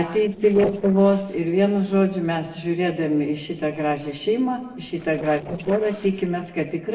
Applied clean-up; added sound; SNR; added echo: neural separator model SepFormer DNS4.